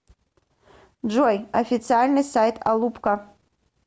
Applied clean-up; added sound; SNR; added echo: none; none; none; none.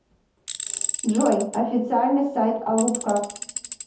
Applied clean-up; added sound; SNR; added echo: none; Tools; 8 dB; reverberation time 0.6 s.